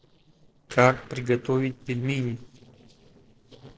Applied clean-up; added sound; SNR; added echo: neural separator model SepFormer DNS4.